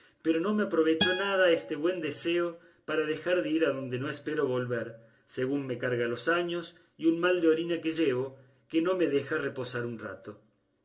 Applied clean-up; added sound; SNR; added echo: none; Acoustic guitar; 7 dB; reverberation time 0.1 s.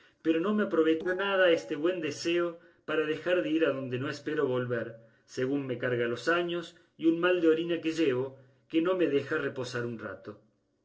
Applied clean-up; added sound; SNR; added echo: neural separator model SepFormer DNS4.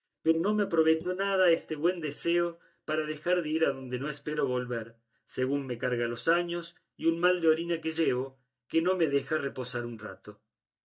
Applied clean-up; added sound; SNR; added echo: neural mask model DeepFilterNet 3.